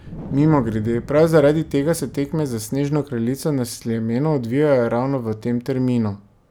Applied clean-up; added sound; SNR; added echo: none; Wind; 19 dB; none.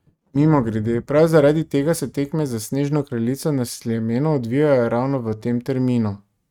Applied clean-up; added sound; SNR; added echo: neural mask model RNNoise.